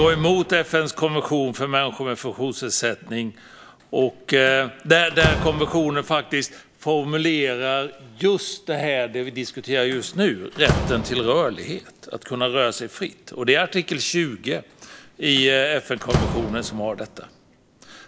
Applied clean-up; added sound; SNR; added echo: none; Slam; 10 dB; none.